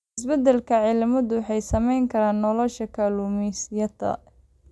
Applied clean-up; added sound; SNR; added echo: none; none; none; none.